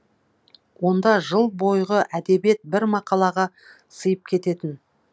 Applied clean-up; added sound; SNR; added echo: none; none; none; none.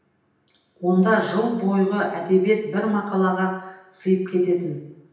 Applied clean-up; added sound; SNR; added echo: none; none; none; reverberation time 0.9 s.